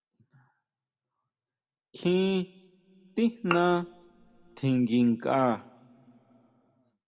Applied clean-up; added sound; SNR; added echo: none; Bowed string instrument; 9 dB; reverberation time 0.4 s.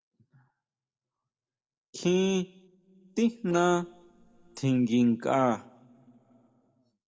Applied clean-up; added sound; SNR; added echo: neural separator model SepFormer DNS4.